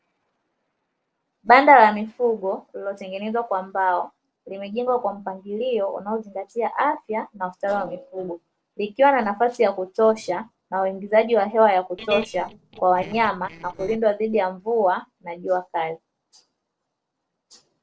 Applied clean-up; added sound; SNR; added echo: neural separator model SepFormer DNS4.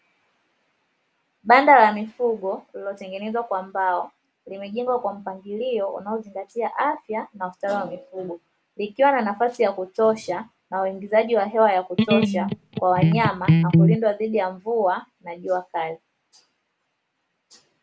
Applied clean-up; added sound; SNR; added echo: none; Electric guitar; -5 dB; none.